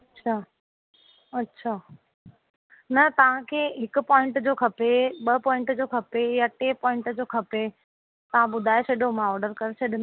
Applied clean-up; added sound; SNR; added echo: none; none; none; none.